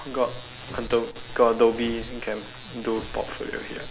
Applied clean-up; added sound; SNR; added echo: none; Boiling + Tearing; 14 dB; none.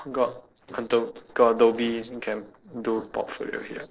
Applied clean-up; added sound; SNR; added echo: neural separator model SepFormer DNS4.